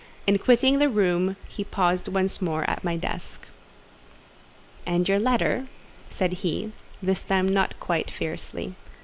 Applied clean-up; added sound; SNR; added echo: none; none; none; none.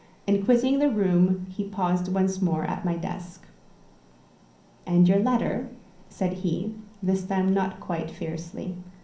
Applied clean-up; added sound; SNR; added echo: none; none; none; reverberation time 0.6 s.